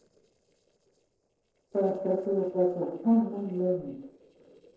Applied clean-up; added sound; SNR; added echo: neural separator model SepFormer DNS4.